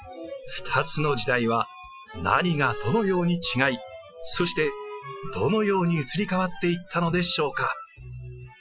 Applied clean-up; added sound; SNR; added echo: classical method Wiener filter.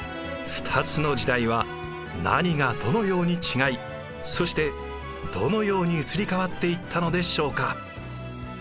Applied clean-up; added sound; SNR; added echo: none; Wind instrument, woodwind instrument; 15 dB; none.